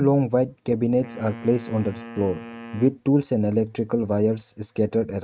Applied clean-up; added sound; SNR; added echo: neural mask model RNNoise.